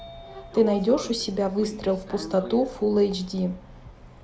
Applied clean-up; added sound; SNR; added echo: none; Sliding door / Train; 17 dB; none.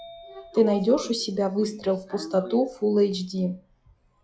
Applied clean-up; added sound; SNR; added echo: classical method log-MMSE.